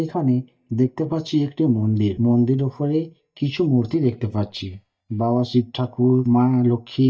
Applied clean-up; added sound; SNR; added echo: neural mask model DeepFilterNet 3.